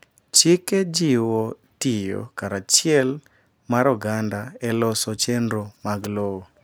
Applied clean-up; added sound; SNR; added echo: none; none; none; none.